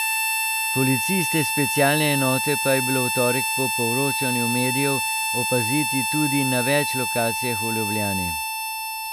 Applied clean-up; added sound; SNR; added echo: none; Harmonica; 0 dB; none.